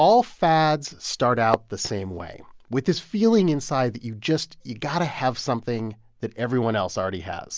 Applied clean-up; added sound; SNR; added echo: none; none; none; none.